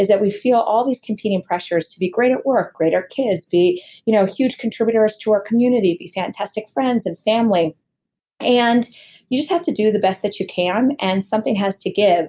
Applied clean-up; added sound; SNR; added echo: none; none; none; none.